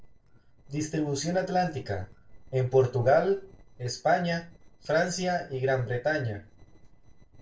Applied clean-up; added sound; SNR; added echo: neural separator model SepFormer DNS4.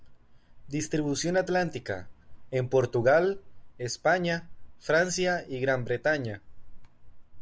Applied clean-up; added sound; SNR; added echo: none; none; none; none.